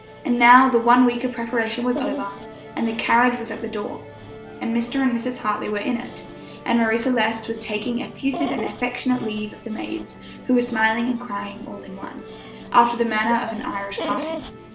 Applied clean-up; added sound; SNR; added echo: none; Musical instrument + Dog; 13 dB; none.